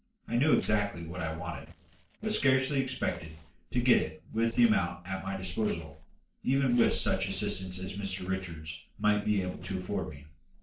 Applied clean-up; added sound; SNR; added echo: neural separator model SepFormer DNS4.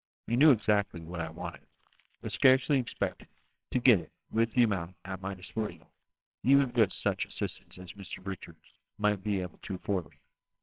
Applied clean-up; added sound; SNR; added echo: neural separator model SepFormer WHAMR!.